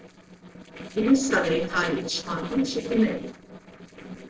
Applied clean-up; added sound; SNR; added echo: neural separator model SepFormer DNS4.